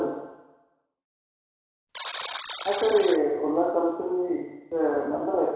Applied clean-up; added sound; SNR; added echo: none; Alarm; 9 dB; reverberation time 1.1 s.